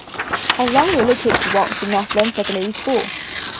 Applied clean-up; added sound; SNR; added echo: none; Tearing; 4 dB; none.